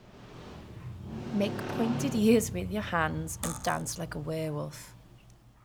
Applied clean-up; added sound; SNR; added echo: none; Cutlery, silverware + Motorcycle; 7 dB; none.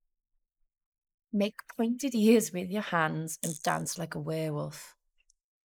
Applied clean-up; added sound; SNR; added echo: neural mask model Resemble Enhance denoiser.